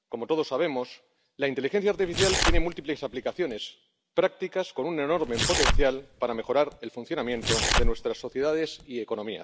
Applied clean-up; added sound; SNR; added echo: none; Tearing; -1 dB; none.